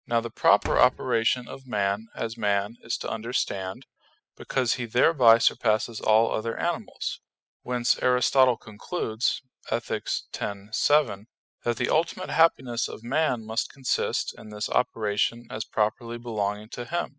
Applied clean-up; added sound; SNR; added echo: classical method spectral subtraction.